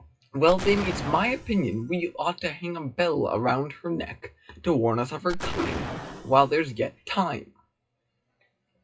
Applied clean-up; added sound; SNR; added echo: classical method WPE with log-MMSE.